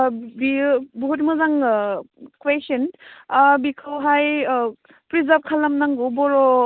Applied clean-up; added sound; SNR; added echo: none; none; none; none.